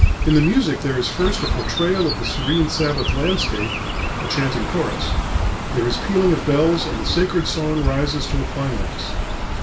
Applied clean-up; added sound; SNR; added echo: none; Chirp, tweet; 1 dB; none.